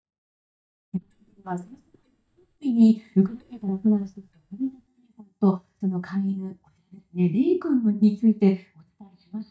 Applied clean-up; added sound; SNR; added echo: neural mask model DeepFilterNet 3.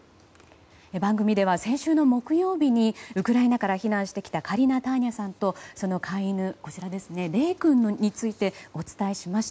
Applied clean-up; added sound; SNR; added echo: none; none; none; none.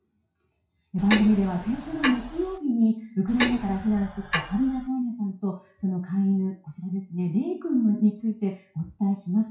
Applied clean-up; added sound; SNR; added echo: classical method WPE with log-MMSE.